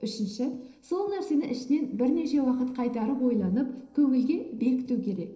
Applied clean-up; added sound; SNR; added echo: neural separator model SepFormer DNS4.